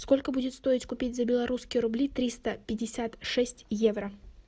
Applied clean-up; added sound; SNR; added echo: none; none; none; none.